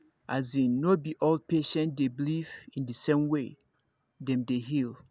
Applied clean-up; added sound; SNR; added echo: none; none; none; none.